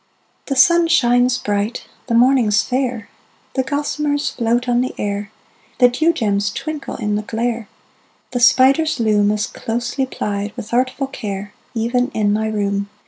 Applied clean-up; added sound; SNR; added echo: none; none; none; none.